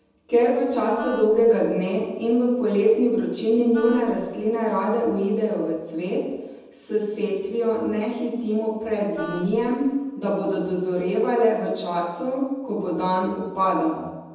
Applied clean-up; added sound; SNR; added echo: none; Wind instrument, woodwind instrument; 17 dB; reverberation time 1.1 s.